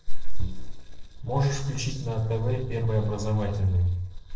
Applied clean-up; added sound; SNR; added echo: neural separator model SepFormer DNS4.